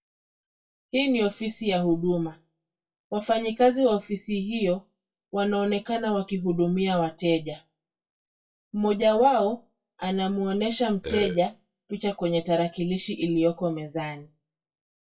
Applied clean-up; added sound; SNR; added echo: classical method WPE with log-MMSE.